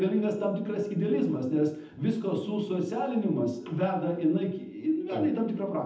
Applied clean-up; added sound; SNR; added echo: none; none; none; reverberation time 0.8 s.